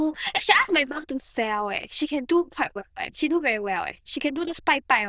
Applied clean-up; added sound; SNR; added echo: neural diffusion model UNIVERSE++.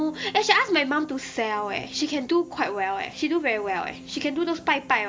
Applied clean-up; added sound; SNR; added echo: none; Piano; 20 dB; none.